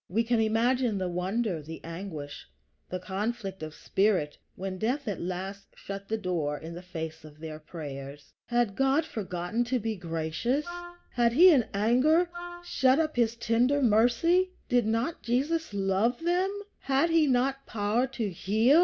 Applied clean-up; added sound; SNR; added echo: none; Wind instrument, woodwind instrument; 14 dB; none.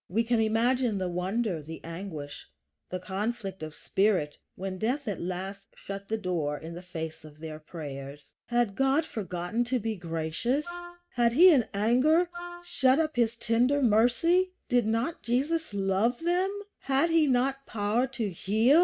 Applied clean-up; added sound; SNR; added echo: neural mask model RNNoise.